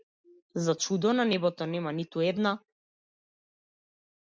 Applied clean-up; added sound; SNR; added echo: none; none; none; none.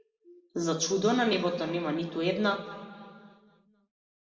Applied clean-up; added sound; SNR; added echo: none; none; none; reverberation time 1.8 s.